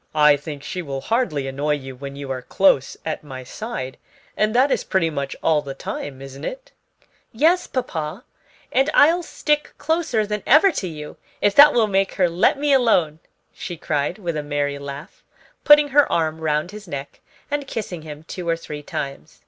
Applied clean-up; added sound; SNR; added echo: none; none; none; none.